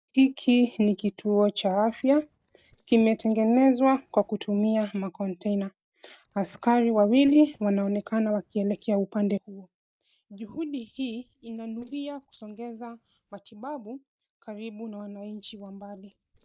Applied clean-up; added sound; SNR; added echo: neural mask model DeepFilterNet 3.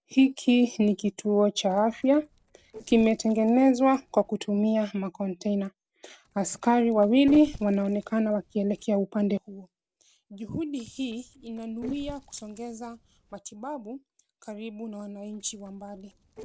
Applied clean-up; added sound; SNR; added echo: neural separator model SepFormer DNS4.